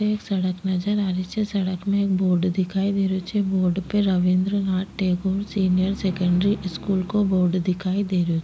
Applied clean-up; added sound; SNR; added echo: none; none; none; none.